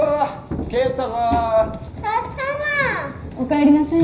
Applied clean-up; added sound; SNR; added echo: none; Thunder / Rain; 14 dB; reverberation time 0.5 s.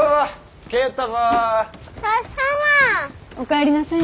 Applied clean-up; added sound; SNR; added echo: none; none; none; none.